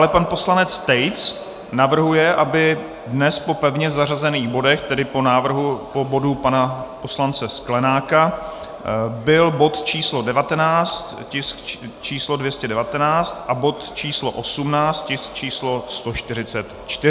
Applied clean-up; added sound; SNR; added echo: none; none; none; none.